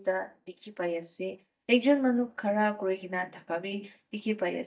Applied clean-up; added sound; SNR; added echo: neural mask model DeepFilterNet 3.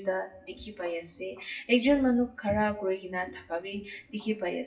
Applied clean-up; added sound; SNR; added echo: classical method WPE with log-MMSE.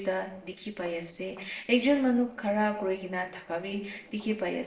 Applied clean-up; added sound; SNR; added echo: neural separator model SepFormer DNS4.